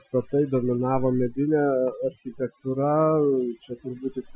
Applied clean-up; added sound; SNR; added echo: classical method Wiener filter.